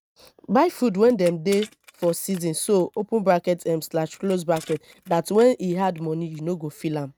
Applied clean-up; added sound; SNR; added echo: neural mask model RNNoise.